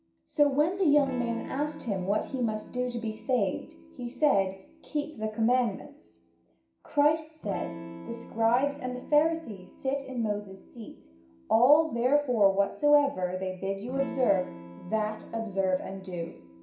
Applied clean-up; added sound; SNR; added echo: none; Electric guitar / Strum; 17 dB; reverberation time 0.5 s.